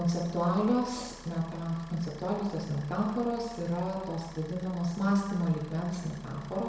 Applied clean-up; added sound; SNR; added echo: none; Idling / Car; 19 dB; reverberation time 1.0 s.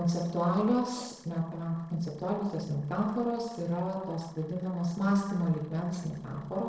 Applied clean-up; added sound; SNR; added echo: neural separator model SepFormer DNS4.